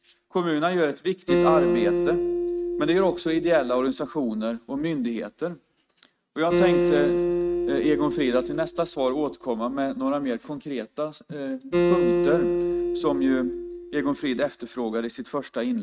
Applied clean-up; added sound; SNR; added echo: neural mask model RNNoise.